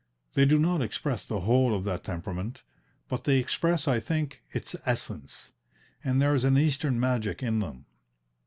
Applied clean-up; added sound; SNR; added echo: none; none; none; none.